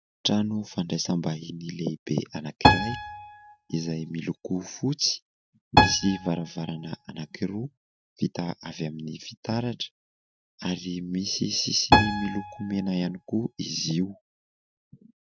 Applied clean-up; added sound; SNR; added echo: neural mask model RNNoise.